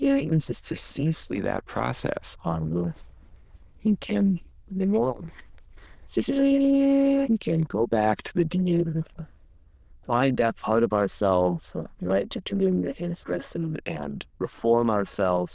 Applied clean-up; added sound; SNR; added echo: neural diffusion model UNIVERSE++.